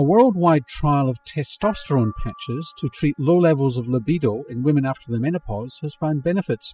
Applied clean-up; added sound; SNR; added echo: classical method spectral subtraction.